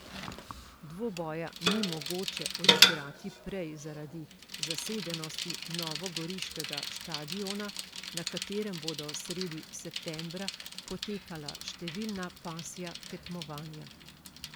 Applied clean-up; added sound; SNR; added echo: none; Bicycle; -5 dB; none.